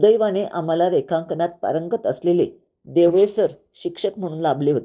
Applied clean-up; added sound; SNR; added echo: neural separator model SepFormer DNS4.